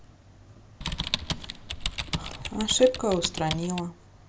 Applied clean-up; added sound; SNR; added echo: none; Typing; 4 dB; none.